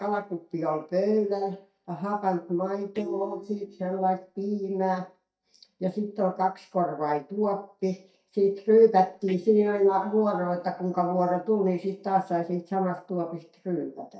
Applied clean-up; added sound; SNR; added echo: neural mask model DeepFilterNet 3.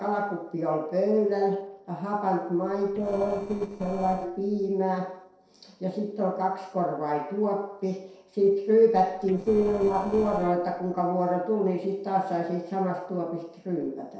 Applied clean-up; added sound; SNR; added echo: neural separator model SepFormer DNS4.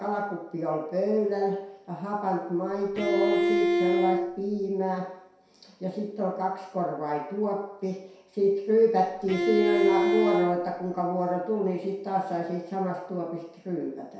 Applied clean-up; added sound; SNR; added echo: none; Bowed string instrument; -2 dB; reverberation time 0.7 s.